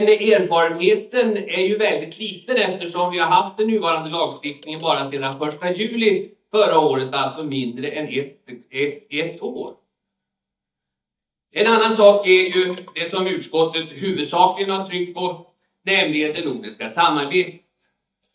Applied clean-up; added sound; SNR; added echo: neural mask model DeepFilterNet 3.